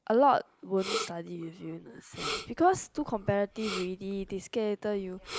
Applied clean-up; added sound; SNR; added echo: neural mask model Resemble Enhance denoiser.